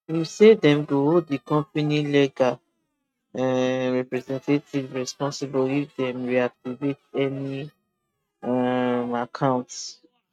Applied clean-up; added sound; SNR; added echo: neural mask model RNNoise.